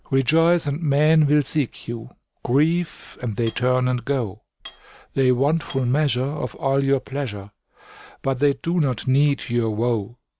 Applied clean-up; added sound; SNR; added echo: none; Cutlery, silverware; 18 dB; none.